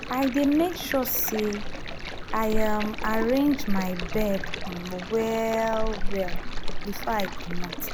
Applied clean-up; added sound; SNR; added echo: none; Stream; 1 dB; none.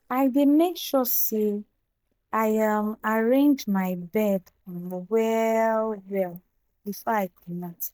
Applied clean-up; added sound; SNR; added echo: neural mask model DeepFilterNet 3.